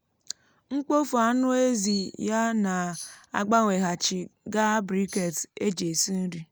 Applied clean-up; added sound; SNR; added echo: none; Chirp, tweet + Tambourine; 15 dB; none.